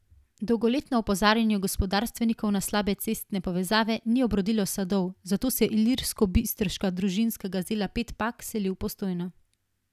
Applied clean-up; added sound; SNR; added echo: none; none; none; none.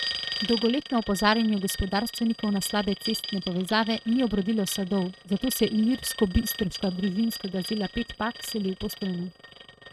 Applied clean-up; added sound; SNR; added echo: neural mask model RNNoise.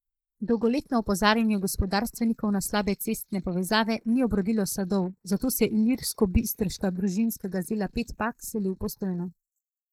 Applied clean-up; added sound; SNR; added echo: neural mask model Resemble Enhance denoiser.